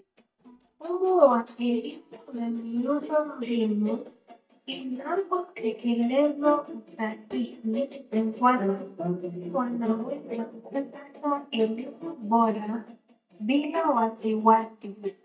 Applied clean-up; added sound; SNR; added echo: neural mask model DeepFilterNet 3.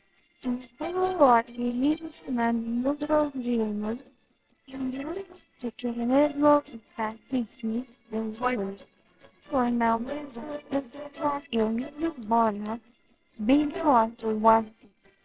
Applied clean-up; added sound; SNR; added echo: neural separator model SepFormer WHAMR!.